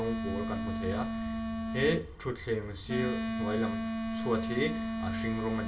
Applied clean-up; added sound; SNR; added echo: none; Wind instrument, woodwind instrument; 0 dB; reverberation time 0.2 s.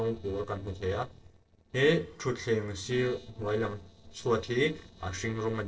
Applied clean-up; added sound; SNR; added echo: neural separator model SepFormer DNS4.